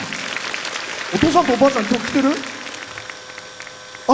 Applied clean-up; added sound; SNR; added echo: none; Tools; 18 dB; none.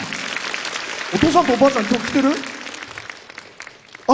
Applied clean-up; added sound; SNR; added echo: none; none; none; none.